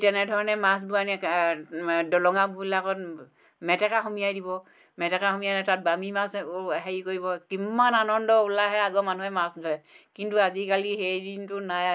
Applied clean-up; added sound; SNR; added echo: none; none; none; none.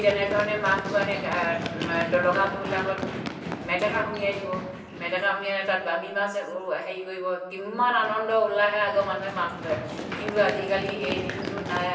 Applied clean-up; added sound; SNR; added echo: none; Run; 8 dB; reverberation time 1.0 s.